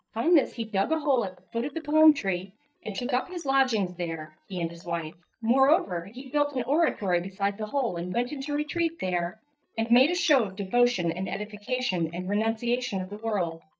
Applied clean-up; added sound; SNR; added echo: neural mask model DeepFilterNet 3.